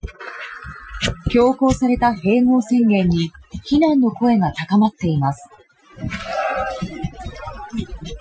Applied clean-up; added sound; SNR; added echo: classical method Wiener filter.